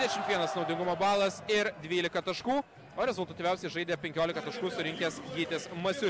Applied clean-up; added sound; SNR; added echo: none; none; none; none.